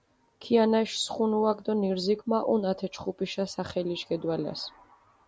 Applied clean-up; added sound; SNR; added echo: none; none; none; none.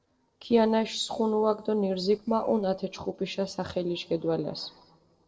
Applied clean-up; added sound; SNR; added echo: neural separator model SepFormer DNS4.